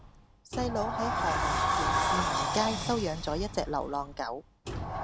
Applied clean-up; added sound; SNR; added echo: none; Sliding door; -2 dB; none.